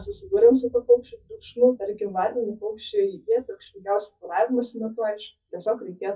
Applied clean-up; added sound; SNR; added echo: classical method WPE with log-MMSE.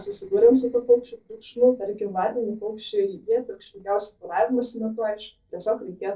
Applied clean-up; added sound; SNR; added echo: neural separator model SepFormer DNS4.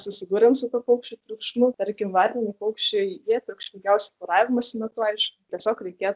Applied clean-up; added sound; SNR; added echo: none; none; none; none.